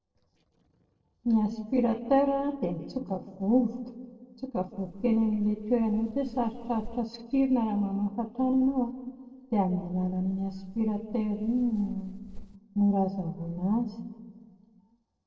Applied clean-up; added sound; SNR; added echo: neural separator model SepFormer DNS4.